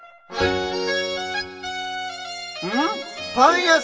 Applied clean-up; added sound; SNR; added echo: none; none; none; reverberation time 2.8 s.